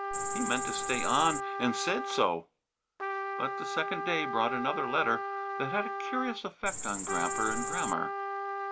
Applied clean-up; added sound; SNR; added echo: none; Cricket + Trumpet; 2 dB; none.